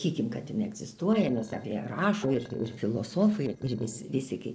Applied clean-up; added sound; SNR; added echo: neural separator model SepFormer DNS4.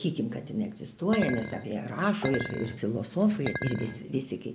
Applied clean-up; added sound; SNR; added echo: none; Chink, clink; 9 dB; none.